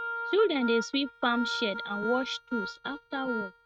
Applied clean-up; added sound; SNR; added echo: neural mask model RNNoise.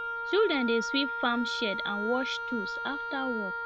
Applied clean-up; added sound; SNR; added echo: none; Wind instrument, woodwind instrument; 3 dB; none.